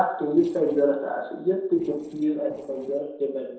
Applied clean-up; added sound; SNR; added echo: neural separator model SepFormer DNS4.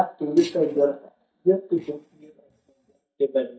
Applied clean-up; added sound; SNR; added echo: neural mask model DeepFilterNet 3.